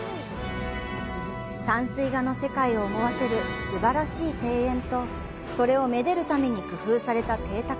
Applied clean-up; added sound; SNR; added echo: none; none; none; none.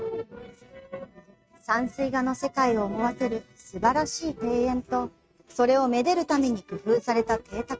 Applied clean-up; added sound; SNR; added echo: neural mask model RNNoise.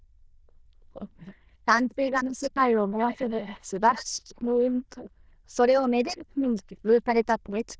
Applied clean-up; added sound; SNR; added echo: neural diffusion model UNIVERSE++.